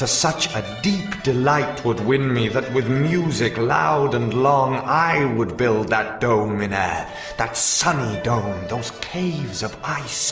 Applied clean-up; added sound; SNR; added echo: none; none; none; none.